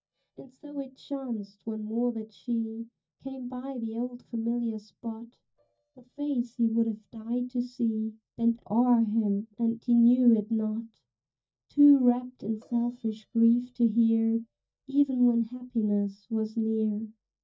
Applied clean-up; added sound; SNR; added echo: neural mask model DeepFilterNet 3.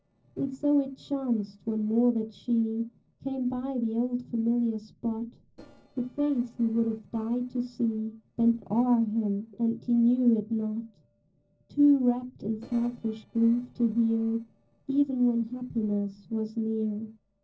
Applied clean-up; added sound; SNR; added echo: neural separator model SepFormer DNS4.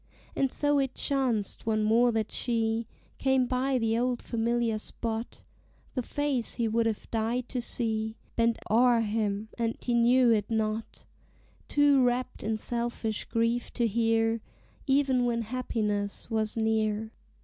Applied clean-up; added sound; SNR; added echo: none; none; none; none.